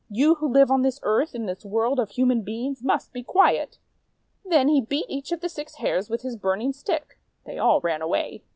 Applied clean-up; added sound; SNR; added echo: none; none; none; none.